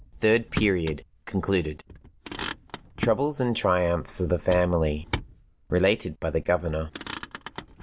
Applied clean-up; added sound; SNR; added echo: none; Motor vehicle (road); 12 dB; none.